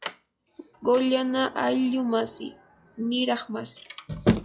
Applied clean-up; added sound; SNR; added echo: classical method log-MMSE.